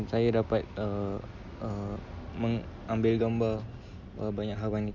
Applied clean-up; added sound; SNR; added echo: none; none; none; none.